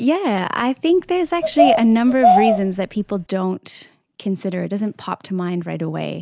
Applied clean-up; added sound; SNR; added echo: none; Bird vocalization, bird call, bird song; -1 dB; none.